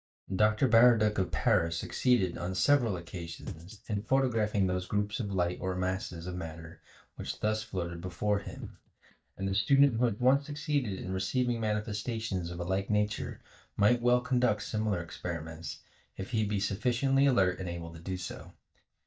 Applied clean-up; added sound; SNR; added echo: neural mask model DeepFilterNet 3.